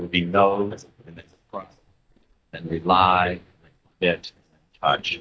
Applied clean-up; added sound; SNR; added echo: neural mask model DeepFilterNet 3.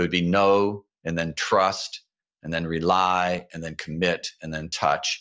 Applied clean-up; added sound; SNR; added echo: none; none; none; none.